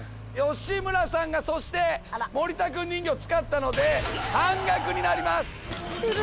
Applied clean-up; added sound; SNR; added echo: none; Boom + Accelerating, revving, vroom; 13 dB; none.